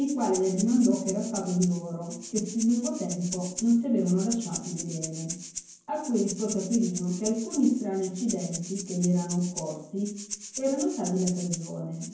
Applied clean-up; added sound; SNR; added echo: none; Rattle (instrument); 11 dB; reverberation time 0.9 s.